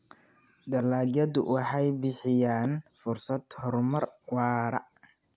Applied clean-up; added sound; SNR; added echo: none; none; none; none.